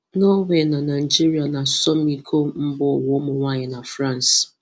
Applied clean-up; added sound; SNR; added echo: none; none; none; none.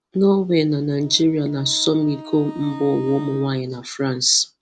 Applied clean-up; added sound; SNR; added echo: none; Wind instrument, woodwind instrument; 19 dB; none.